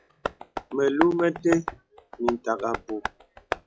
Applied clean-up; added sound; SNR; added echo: classical method log-MMSE.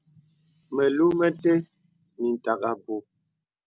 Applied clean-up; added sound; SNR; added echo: none; none; none; none.